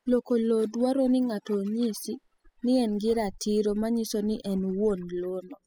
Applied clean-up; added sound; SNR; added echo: classical method spectral subtraction.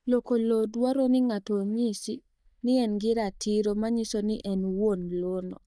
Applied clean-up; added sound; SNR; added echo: neural mask model DeepFilterNet 3.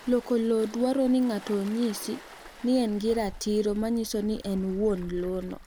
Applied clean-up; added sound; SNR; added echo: none; Waves, surf; 17 dB; none.